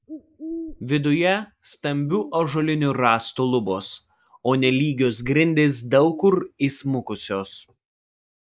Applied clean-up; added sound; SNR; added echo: neural mask model Resemble Enhance denoiser.